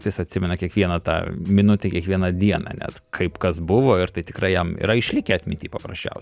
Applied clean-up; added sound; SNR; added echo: none; none; none; none.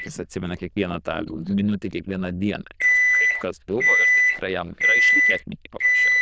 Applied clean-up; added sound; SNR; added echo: neural diffusion model UNIVERSE++.